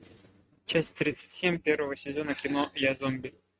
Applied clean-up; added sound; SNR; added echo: neural mask model RNNoise.